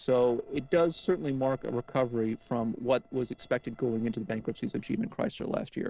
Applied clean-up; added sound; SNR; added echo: neural separator model SepFormer DNS4.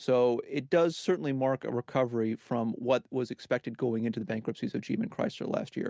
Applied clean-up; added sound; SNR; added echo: none; none; none; none.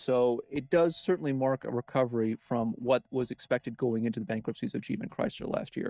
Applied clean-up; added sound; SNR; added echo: neural mask model DeepFilterNet 3.